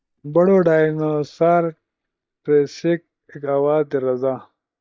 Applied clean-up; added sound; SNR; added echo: neural mask model DeepFilterNet 3.